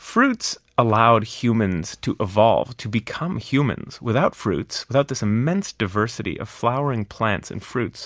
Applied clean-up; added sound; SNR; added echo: none; none; none; none.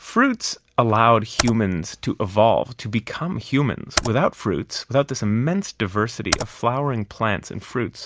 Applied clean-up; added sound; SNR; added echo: none; Computer keyboard; 9 dB; none.